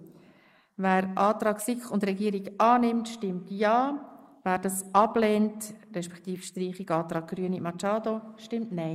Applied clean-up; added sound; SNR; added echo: neural mask model Resemble Enhance denoiser.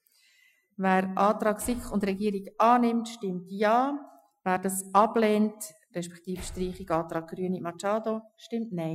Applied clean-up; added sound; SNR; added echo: classical method Wiener filter.